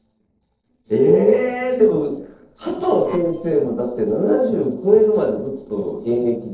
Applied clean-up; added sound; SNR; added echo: neural separator model SepFormer DNS4.